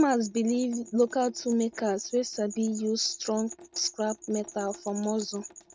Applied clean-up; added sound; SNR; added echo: neural mask model RNNoise.